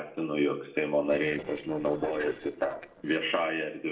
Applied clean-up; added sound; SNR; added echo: neural separator model SepFormer DNS4.